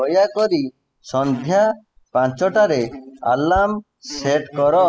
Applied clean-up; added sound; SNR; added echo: classical method spectral subtraction.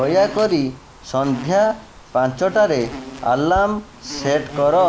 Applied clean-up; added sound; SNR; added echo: none; Insect; 15 dB; none.